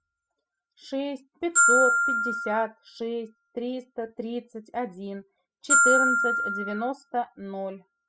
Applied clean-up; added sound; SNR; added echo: classical method spectral subtraction.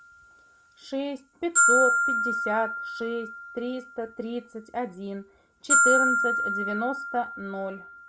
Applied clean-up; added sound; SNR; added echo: none; Glockenspiel; -4 dB; none.